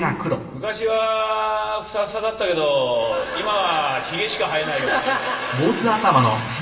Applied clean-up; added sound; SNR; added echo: none; none; none; reverberation time 1.0 s.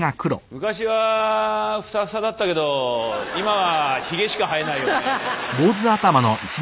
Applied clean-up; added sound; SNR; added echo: none; none; none; none.